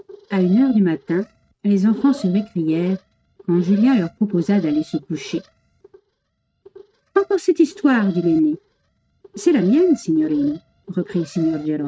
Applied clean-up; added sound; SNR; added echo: neural mask model RNNoise.